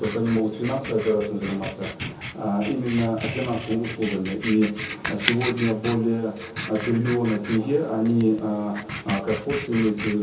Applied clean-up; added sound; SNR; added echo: none; Writing; 9 dB; reverberation time 0.6 s.